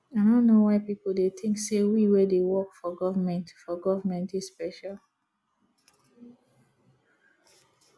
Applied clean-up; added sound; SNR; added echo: none; none; none; none.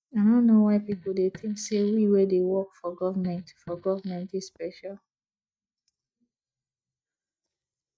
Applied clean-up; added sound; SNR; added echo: neural mask model DeepFilterNet 3.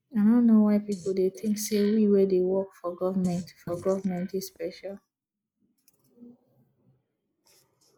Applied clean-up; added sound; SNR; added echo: neural mask model Resemble Enhance denoiser.